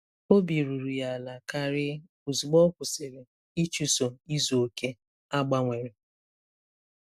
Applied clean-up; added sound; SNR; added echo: none; none; none; none.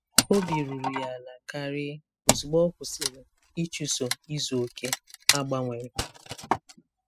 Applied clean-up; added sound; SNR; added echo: classical method spectral subtraction.